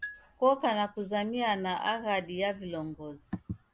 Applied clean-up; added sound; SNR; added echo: none; Marimba, xylophone; 17 dB; none.